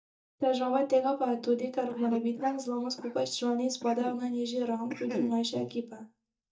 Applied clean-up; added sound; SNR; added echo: neural mask model DeepFilterNet 3.